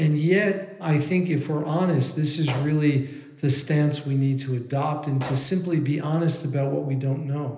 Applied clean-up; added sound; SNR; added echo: none; Explosion; 18 dB; reverberation time 0.8 s.